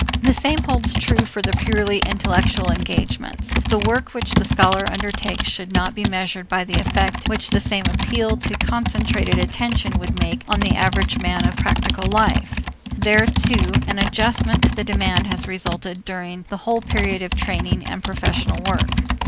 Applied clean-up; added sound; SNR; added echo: none; Computer keyboard; -2 dB; none.